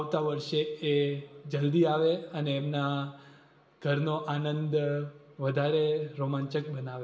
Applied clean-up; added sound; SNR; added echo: none; none; none; reverberation time 0.9 s.